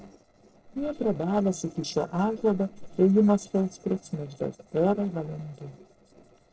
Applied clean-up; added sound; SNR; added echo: neural separator model SepFormer DNS4.